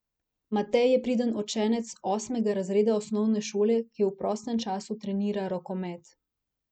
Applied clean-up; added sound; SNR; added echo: none; none; none; none.